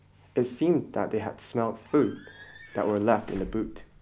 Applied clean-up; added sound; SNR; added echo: none; Squeak / Slam / Alarm / Wood; 20 dB; none.